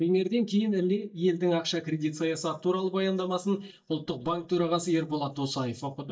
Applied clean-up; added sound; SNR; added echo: neural mask model DeepFilterNet 3.